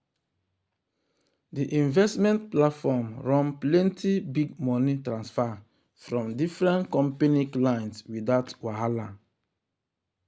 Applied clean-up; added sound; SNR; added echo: none; none; none; none.